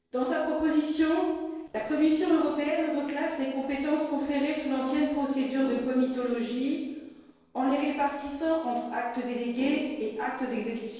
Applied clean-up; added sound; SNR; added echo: neural separator model SepFormer DNS4.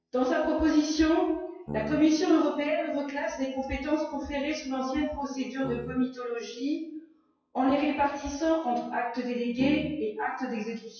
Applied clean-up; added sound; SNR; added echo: classical method WPE with log-MMSE.